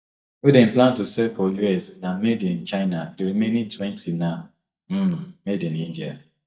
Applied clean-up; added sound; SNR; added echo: neural mask model DeepFilterNet 3.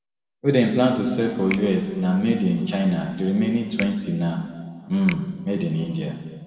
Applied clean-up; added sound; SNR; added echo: none; Finger snapping; 17 dB; reverberation time 1.9 s.